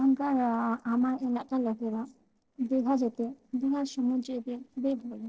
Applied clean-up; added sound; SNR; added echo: neural separator model SepFormer DNS4.